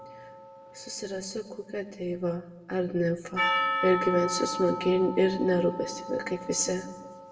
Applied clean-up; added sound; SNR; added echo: none; Percussion; 6 dB; reverberation time 0.9 s.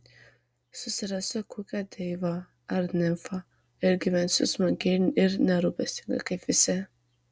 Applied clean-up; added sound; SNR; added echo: none; none; none; none.